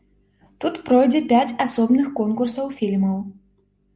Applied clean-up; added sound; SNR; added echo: none; none; none; none.